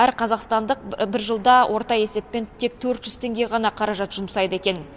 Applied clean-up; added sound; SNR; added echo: none; none; none; none.